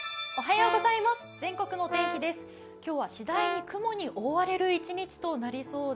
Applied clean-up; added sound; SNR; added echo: none; Brass instrument; 5 dB; none.